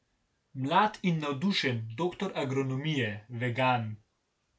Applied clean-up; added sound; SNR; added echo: none; none; none; none.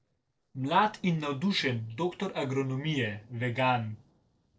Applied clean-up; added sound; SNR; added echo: neural separator model SepFormer DNS4.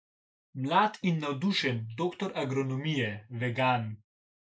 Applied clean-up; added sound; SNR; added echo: neural mask model Resemble Enhance denoiser.